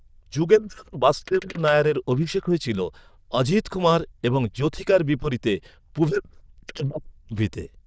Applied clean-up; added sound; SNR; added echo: neural diffusion model UNIVERSE++.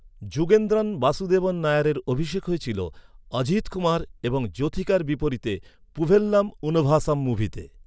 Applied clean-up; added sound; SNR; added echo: none; none; none; none.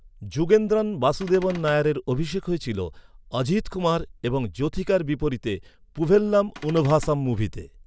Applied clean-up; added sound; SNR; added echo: none; Cupboard open or close / Door; 17 dB; none.